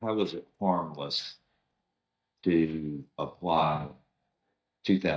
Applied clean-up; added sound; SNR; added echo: neural mask model DeepFilterNet 3.